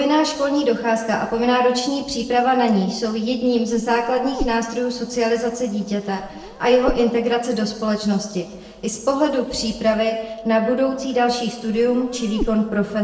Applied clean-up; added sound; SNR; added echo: neural separator model SepFormer DNS4.